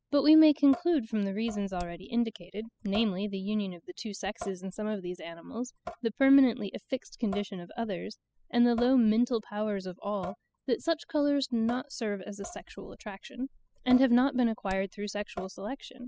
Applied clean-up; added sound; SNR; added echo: classical method spectral subtraction.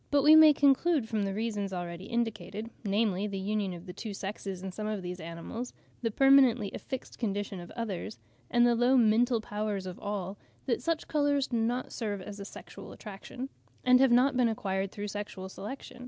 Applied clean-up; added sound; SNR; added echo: none; none; none; none.